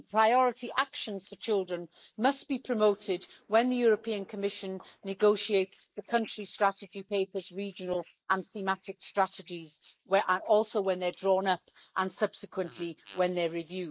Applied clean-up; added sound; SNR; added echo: neural mask model Resemble Enhance denoiser.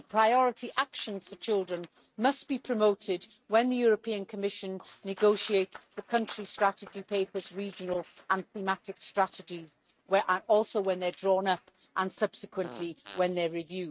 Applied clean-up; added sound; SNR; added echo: neural mask model RNNoise.